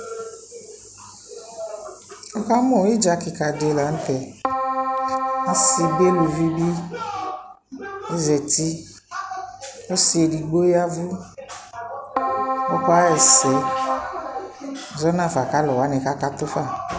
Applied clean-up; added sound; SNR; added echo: none; Keyboard (musical); 1 dB; none.